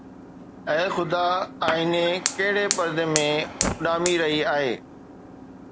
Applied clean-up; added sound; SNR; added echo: none; Fire; 7 dB; none.